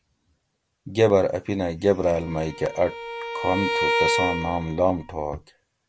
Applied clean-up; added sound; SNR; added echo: none; Bowed string instrument; 3 dB; none.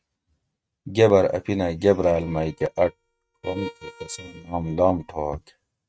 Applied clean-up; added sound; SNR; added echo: neural mask model RNNoise.